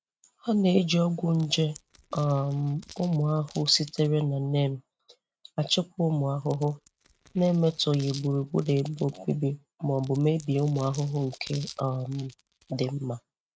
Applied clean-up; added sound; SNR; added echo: neural mask model RNNoise.